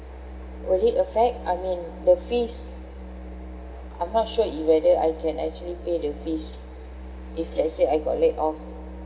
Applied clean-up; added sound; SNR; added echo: none; Musical instrument; 13 dB; none.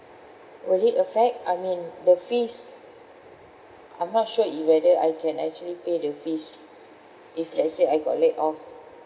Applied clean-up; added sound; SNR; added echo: none; none; none; none.